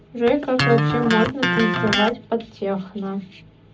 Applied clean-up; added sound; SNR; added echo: none; Electric guitar; 1 dB; reverberation time 0.4 s.